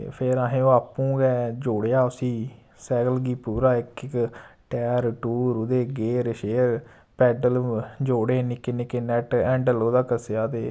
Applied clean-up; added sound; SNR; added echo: none; none; none; none.